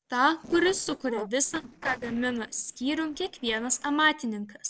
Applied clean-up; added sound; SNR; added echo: neural separator model SepFormer DNS4.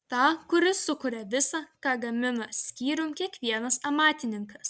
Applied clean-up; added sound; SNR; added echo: none; none; none; none.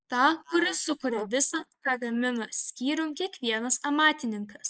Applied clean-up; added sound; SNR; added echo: neural mask model Resemble Enhance denoiser.